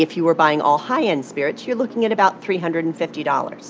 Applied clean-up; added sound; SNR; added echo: none; none; none; none.